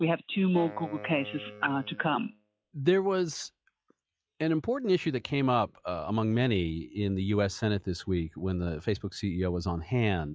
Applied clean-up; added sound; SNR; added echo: classical method log-MMSE.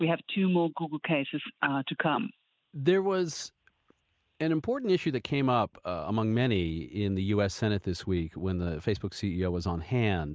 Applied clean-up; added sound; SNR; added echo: neural mask model Resemble Enhance denoiser.